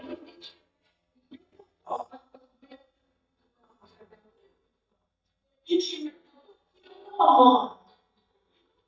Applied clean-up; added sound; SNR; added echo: neural mask model DeepFilterNet 3.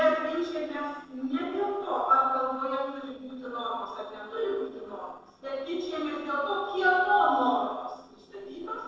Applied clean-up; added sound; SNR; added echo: neural separator model SepFormer DNS4.